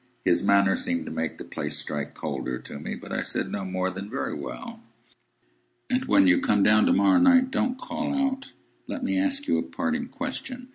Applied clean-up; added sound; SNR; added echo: none; none; none; none.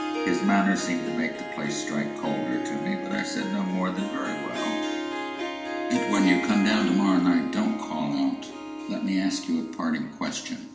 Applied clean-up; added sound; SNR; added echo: none; Harp; 6 dB; reverberation time 0.9 s.